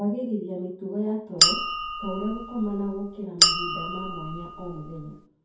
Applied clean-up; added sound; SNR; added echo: none; Chink, clink; -5 dB; reverberation time 0.6 s.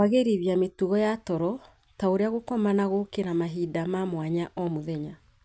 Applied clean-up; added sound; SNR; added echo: none; none; none; none.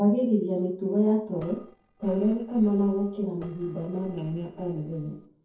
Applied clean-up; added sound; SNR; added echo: neural separator model SepFormer DNS4.